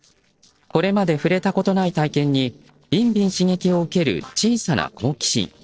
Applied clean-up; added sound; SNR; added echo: neural separator model SepFormer DNS4.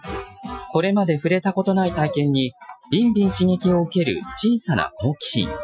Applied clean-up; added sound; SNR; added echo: classical method Wiener filter.